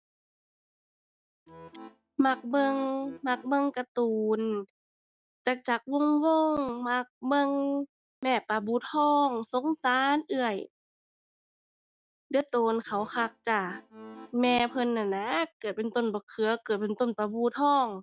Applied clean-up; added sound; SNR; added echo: none; Accordion; 18 dB; none.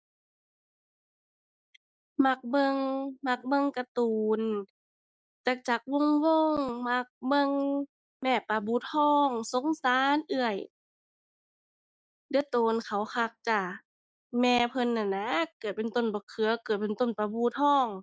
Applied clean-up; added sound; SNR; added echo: neural mask model Resemble Enhance denoiser.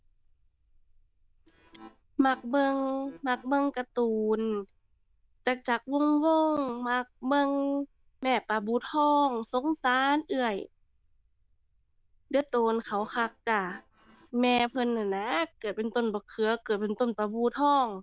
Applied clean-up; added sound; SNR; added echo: neural diffusion model UNIVERSE++.